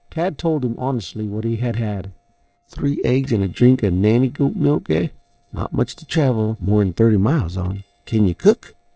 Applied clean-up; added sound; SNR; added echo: neural separator model SepFormer DNS4.